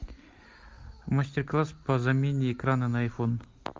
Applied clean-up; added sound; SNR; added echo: none; none; none; none.